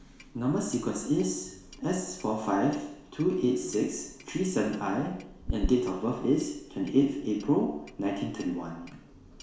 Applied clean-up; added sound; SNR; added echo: none; Clock; 13 dB; reverberation time 0.7 s.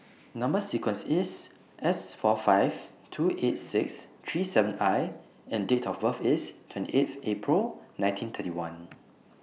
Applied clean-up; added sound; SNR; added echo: none; none; none; none.